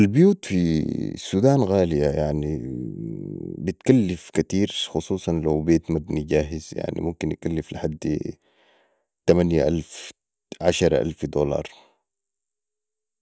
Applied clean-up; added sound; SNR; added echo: none; none; none; none.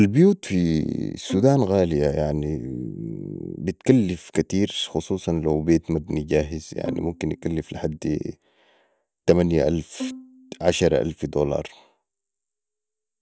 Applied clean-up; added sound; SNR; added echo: none; Bowed string instrument; 15 dB; none.